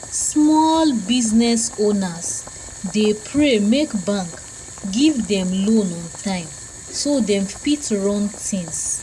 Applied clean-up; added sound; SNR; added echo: none; Boiling; 15 dB; none.